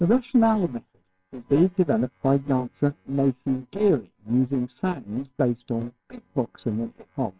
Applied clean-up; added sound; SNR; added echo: neural separator model SepFormer WHAMR!.